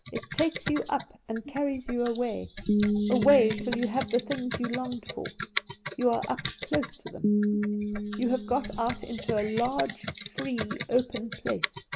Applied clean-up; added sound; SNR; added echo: none; Piano + Computer keyboard; 1 dB; none.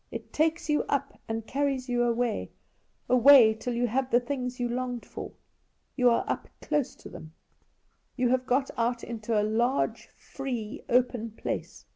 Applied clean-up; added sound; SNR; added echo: none; none; none; none.